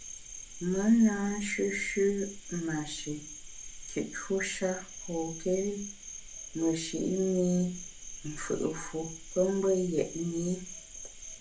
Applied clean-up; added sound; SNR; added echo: none; Cricket; 12 dB; reverberation time 0.3 s.